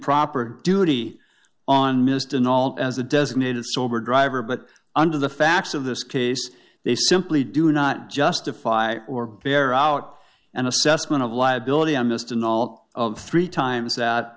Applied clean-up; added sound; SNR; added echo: none; none; none; none.